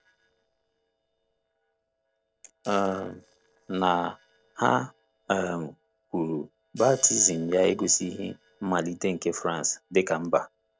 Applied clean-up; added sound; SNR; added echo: neural separator model SepFormer DNS4.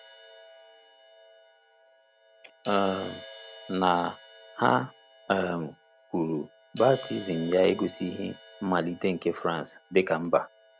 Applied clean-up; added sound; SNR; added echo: none; Crash cymbal; 19 dB; none.